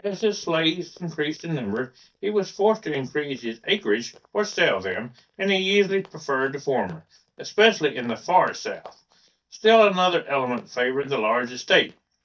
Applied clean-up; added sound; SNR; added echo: neural mask model DeepFilterNet 3.